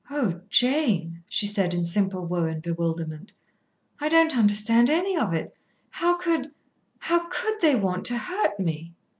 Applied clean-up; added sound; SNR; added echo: none; none; none; none.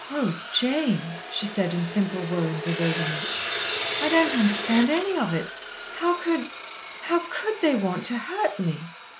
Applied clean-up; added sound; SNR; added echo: none; Sawing; 7 dB; none.